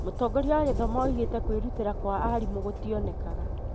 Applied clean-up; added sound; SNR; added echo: none; Train; 1 dB; none.